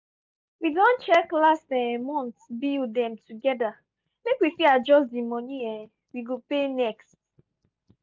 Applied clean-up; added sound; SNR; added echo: none; none; none; none.